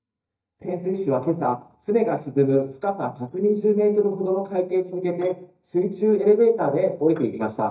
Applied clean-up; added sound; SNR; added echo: neural mask model DeepFilterNet 3.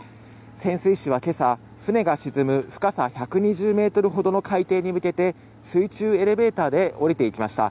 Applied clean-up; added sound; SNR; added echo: none; none; none; none.